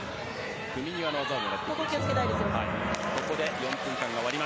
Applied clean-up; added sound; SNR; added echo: none; none; none; none.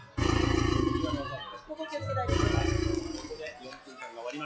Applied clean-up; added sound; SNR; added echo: classical method log-MMSE.